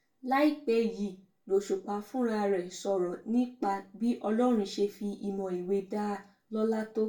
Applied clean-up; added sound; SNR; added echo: none; none; none; reverberation time 0.3 s.